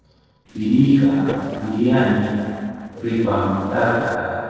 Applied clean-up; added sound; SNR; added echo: neural separator model SepFormer DNS4.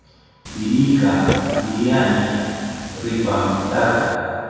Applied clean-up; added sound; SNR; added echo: none; Burping, eructation; 9 dB; reverberation time 2.2 s.